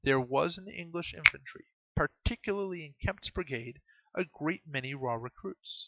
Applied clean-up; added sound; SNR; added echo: classical method Wiener filter.